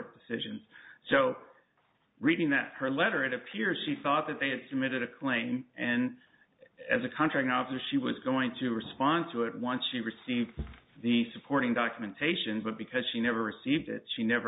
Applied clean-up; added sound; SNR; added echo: none; none; none; none.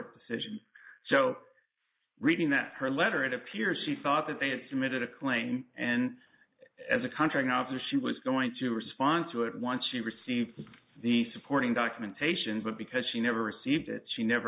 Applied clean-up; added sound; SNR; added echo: neural mask model Resemble Enhance denoiser.